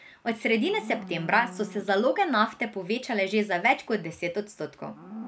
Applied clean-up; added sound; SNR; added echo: none; Livestock, farm animals, working animals; 18 dB; none.